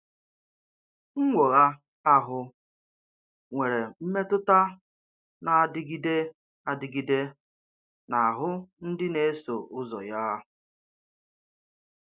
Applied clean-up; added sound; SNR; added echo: none; none; none; none.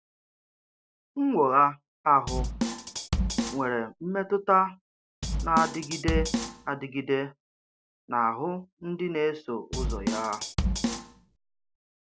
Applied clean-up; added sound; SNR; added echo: none; Drum kit; 2 dB; none.